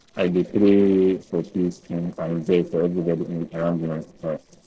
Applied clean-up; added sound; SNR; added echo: neural separator model SepFormer DNS4.